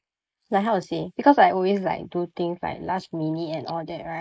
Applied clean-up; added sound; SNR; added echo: neural mask model Resemble Enhance denoiser.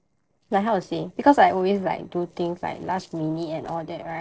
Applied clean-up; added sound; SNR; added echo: neural separator model SepFormer DNS4.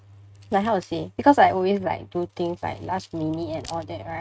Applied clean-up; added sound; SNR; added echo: neural mask model RNNoise.